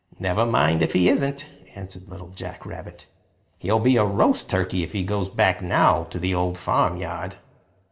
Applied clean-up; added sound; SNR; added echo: none; none; none; reverberation time 0.7 s.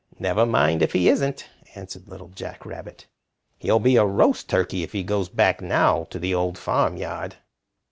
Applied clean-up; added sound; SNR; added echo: none; none; none; none.